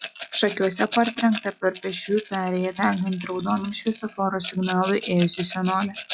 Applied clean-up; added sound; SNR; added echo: classical method log-MMSE.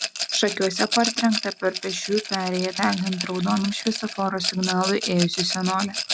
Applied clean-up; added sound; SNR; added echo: none; Rattle; 6 dB; none.